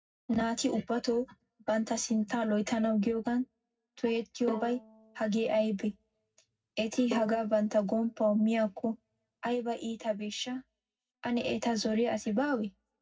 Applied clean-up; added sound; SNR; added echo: none; Bowed string instrument; 14 dB; reverberation time 0.4 s.